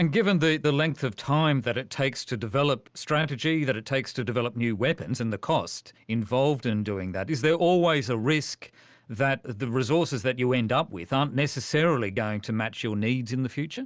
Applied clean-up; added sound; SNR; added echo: none; none; none; none.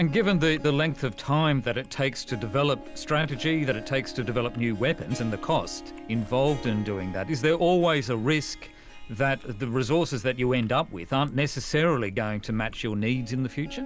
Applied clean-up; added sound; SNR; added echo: none; Chewing, mastication + Harp; 15 dB; none.